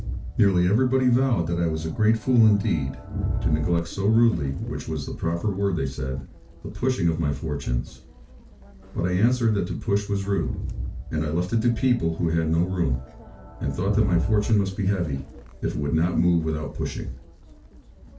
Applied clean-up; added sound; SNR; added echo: none; Crowd; 10 dB; reverberation time 0.2 s.